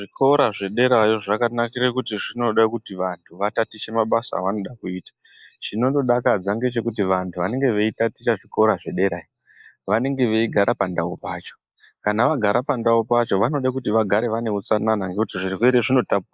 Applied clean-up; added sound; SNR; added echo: neural mask model Resemble Enhance denoiser.